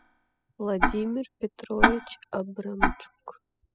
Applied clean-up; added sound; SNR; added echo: classical method spectral subtraction.